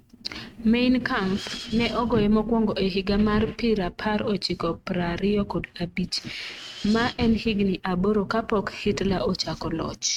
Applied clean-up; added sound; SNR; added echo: neural mask model RNNoise.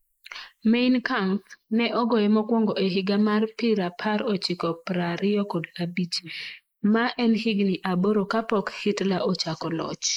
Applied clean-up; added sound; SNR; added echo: neural mask model Resemble Enhance denoiser.